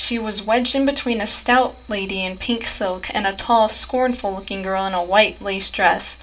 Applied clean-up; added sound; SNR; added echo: none; none; none; reverberation time 0.2 s.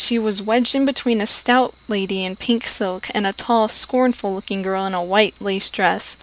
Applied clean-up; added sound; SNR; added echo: none; none; none; none.